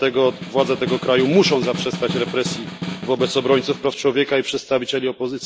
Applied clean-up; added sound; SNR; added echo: none; Snare drum; 11 dB; none.